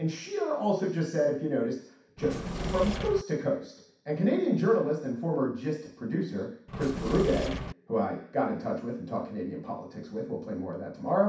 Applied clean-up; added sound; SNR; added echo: none; Engine / Mechanisms; 4 dB; reverberation time 0.6 s.